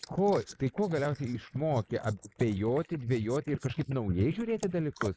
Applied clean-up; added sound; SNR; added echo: neural mask model Resemble Enhance denoiser.